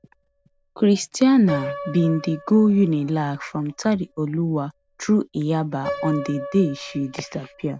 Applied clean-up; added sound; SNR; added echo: none; Piano; 14 dB; none.